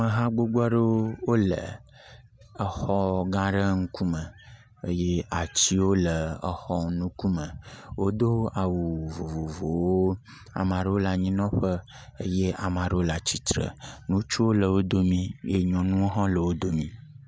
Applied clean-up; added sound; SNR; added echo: none; none; none; none.